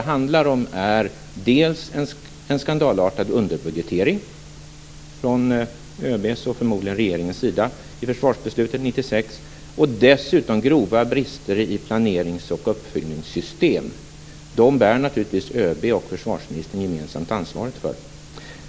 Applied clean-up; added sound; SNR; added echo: none; none; none; none.